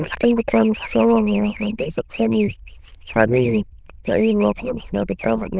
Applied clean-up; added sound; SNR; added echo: neural diffusion model UNIVERSE++.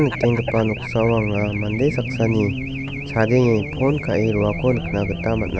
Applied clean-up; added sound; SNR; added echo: none; Race car, auto racing / Alarm; 7 dB; none.